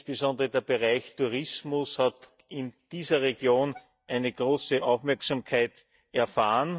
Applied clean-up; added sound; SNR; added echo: neural mask model DeepFilterNet 3.